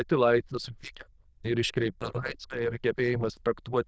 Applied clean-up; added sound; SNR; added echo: neural diffusion model UNIVERSE++.